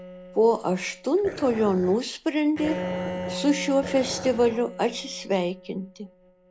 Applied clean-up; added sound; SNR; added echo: none; Dog + Bowed string instrument; 11 dB; none.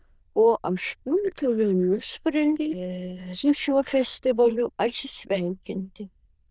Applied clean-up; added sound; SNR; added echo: neural diffusion model UNIVERSE++.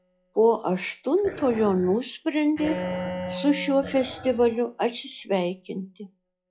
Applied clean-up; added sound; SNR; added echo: classical method log-MMSE.